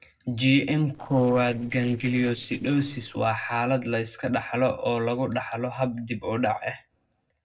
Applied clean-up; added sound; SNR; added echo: neural separator model SepFormer DNS4.